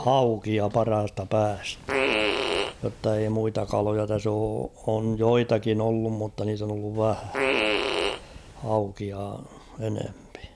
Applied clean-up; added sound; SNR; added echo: none; Fart; 1 dB; none.